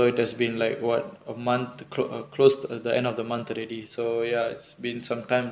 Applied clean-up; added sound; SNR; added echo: none; none; none; none.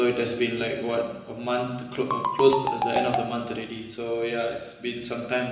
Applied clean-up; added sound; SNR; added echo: none; Marimba, xylophone; 2 dB; reverberation time 1.0 s.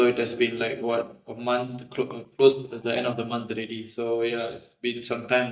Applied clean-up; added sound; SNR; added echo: neural mask model DeepFilterNet 3.